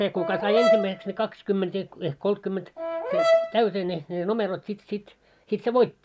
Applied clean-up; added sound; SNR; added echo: none; Brass instrument; -1 dB; none.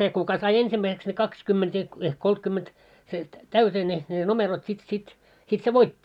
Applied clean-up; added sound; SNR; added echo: none; none; none; none.